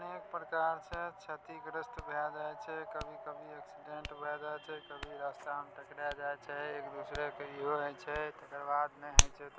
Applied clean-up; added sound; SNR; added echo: none; Hands; 0 dB; none.